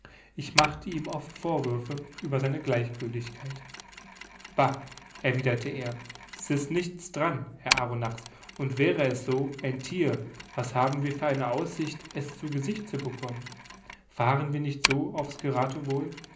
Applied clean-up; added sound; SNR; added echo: none; Mechanisms; 8 dB; reverberation time 0.5 s.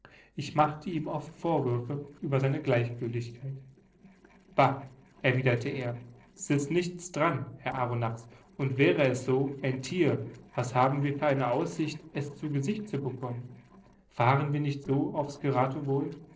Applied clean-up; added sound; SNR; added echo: neural separator model SepFormer DNS4.